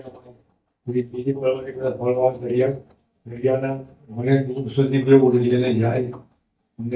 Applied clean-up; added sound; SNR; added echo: neural mask model DeepFilterNet 3.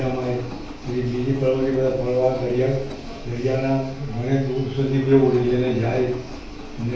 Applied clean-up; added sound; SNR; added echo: none; Engine; 13 dB; reverberation time 0.5 s.